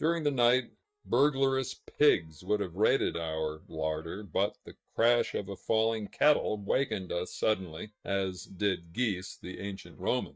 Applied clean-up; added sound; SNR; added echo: neural mask model DeepFilterNet 3.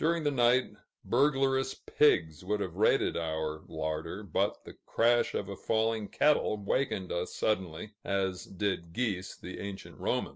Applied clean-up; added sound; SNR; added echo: none; none; none; none.